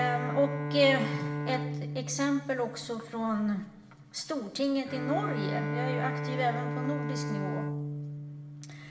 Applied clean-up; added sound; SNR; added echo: none; Bowed string instrument; 3 dB; reverberation time 0.9 s.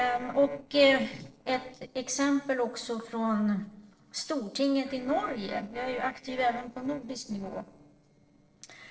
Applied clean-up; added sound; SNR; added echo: neural separator model SepFormer DNS4.